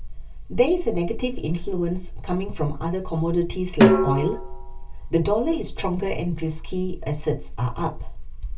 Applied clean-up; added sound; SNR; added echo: none; Snare drum; -1 dB; reverberation time 0.2 s.